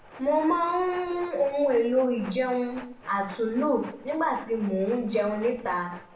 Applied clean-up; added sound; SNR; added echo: none; Train; 20 dB; reverberation time 0.6 s.